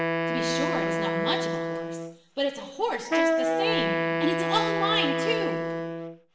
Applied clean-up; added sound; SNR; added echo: none; Wind instrument, woodwind instrument; -3 dB; reverberation time 1.1 s.